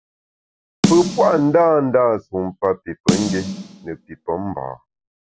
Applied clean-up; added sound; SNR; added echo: none; Snare drum; 5 dB; none.